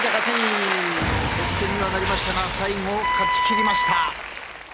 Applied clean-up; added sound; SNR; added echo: none; Wind instrument, woodwind instrument; 0 dB; none.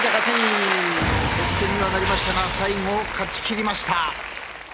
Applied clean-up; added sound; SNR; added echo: none; none; none; none.